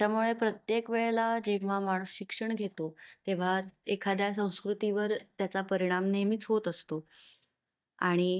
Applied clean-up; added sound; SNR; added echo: neural mask model DeepFilterNet 3.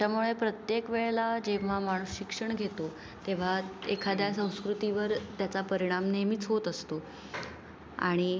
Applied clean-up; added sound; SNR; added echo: none; none; none; none.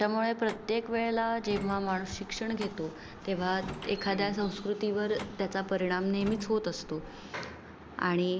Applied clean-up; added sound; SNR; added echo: none; Truck; 15 dB; none.